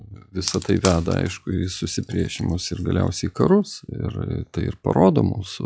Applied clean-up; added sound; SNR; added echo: classical method log-MMSE.